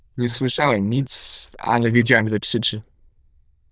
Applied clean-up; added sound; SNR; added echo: neural diffusion model UNIVERSE++.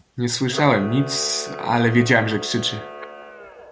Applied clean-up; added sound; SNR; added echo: none; Camera; 13 dB; none.